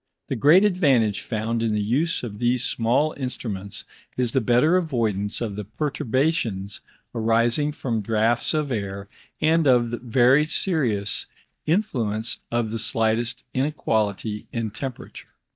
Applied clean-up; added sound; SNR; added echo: neural mask model DeepFilterNet 3.